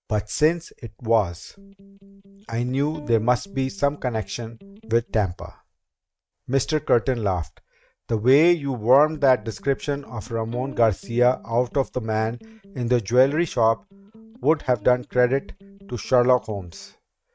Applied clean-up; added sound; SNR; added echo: neural mask model RNNoise.